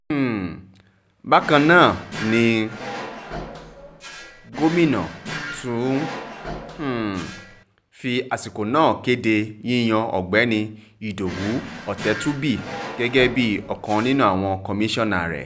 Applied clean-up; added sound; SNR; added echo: none; Drawer open or close; 12 dB; none.